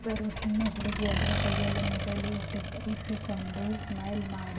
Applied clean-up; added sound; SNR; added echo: none; Accelerating, revving, vroom; 0 dB; reverberation time 2.0 s.